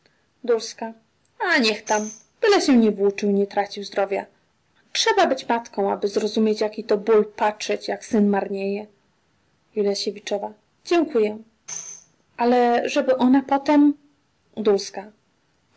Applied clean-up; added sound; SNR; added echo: none; Tambourine; 19 dB; none.